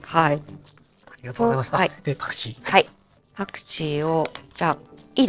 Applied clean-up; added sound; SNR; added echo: neural separator model SepFormer DNS4.